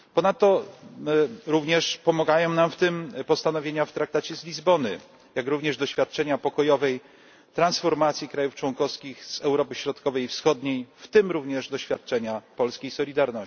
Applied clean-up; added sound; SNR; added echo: none; none; none; none.